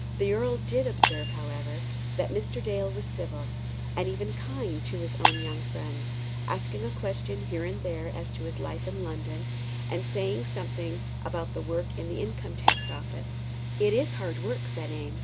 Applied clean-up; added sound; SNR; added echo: none; Shatter + Mechanical fan; -3 dB; none.